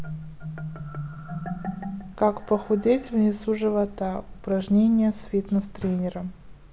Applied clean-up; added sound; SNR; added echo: none; Marimba, xylophone; 13 dB; none.